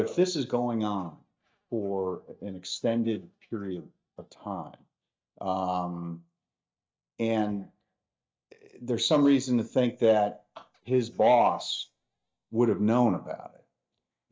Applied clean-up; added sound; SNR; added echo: neural mask model DeepFilterNet 3.